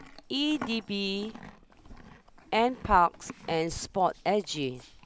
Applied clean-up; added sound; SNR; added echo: none; Livestock, farm animals, working animals; 15 dB; none.